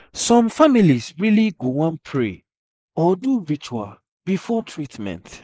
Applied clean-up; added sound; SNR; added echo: neural mask model Resemble Enhance denoiser.